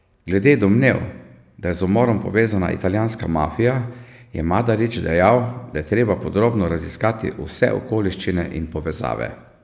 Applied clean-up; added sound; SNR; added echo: none; none; none; none.